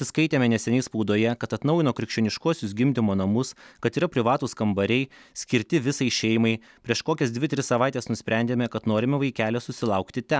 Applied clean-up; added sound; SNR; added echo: none; none; none; none.